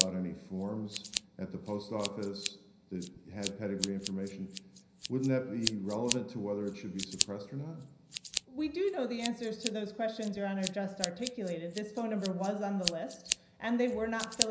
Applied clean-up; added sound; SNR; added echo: none; Scissors; 5 dB; reverberation time 0.5 s.